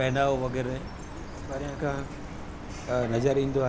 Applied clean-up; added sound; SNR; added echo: none; Chirp, tweet; 9 dB; none.